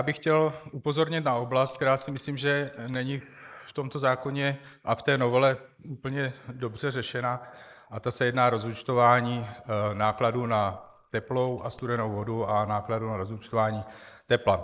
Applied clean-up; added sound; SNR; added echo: neural mask model Resemble Enhance denoiser.